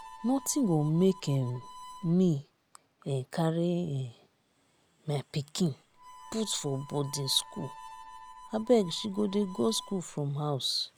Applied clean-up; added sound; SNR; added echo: none; Harmonica; 19 dB; none.